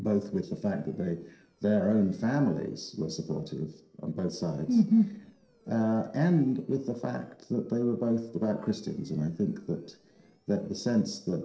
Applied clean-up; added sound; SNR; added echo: neural separator model SepFormer DNS4.